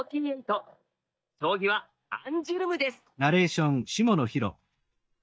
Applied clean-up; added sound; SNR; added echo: neural mask model DeepFilterNet 3.